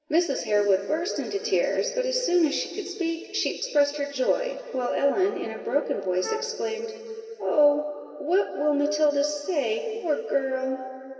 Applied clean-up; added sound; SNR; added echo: none; Wind instrument, woodwind instrument; 11 dB; reverberation time 2.5 s.